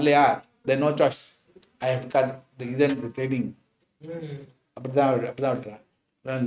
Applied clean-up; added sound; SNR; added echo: neural mask model RNNoise.